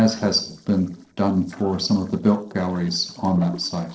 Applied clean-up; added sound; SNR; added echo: neural separator model SepFormer DNS4.